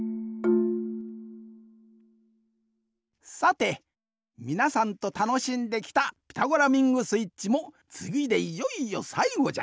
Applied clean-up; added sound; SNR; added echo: none; none; none; none.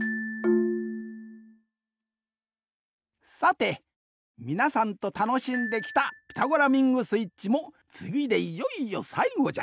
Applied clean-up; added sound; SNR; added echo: neural mask model RNNoise.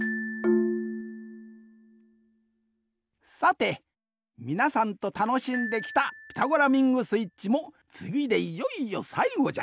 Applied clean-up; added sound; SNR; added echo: none; Glockenspiel; 15 dB; none.